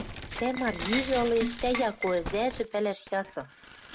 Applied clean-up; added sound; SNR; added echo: none; Shatter; 5 dB; none.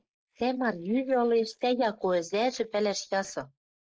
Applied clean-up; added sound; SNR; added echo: neural mask model Resemble Enhance denoiser.